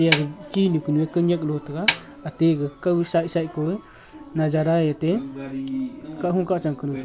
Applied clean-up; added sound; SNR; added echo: none; Snare drum; 5 dB; none.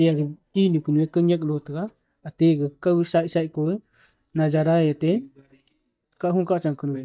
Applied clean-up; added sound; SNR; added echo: neural mask model DeepFilterNet 3.